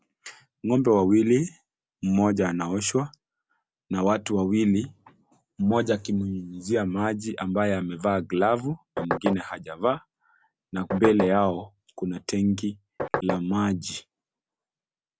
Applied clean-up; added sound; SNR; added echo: none; Knock; 2 dB; none.